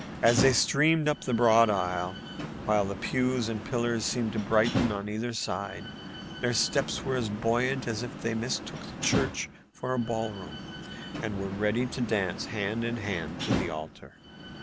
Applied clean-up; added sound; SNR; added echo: none; Slam; 7 dB; none.